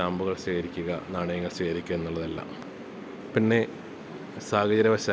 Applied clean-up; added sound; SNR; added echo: none; none; none; none.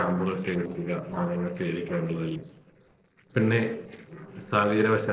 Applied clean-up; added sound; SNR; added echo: neural separator model SepFormer DNS4.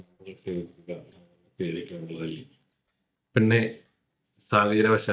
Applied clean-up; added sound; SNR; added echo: neural mask model DeepFilterNet 3.